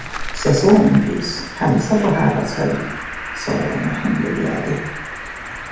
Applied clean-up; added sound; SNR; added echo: none; Cricket; 10 dB; reverberation time 0.8 s.